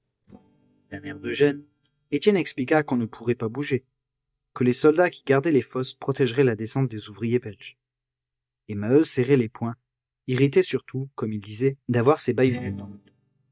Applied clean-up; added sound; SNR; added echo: neural mask model DeepFilterNet 3.